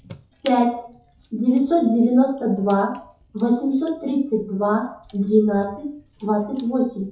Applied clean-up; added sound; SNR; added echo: classical method WPE with log-MMSE.